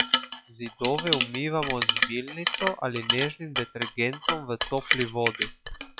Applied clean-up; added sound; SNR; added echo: classical method log-MMSE.